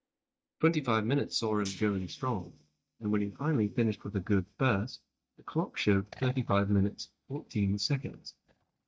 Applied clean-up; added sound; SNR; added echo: neural mask model DeepFilterNet 3.